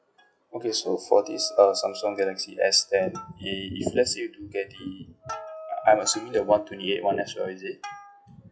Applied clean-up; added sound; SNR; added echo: classical method log-MMSE.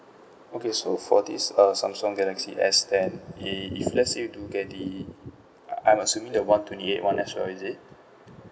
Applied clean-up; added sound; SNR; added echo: none; none; none; none.